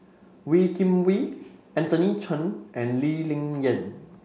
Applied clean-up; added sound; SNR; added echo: none; none; none; none.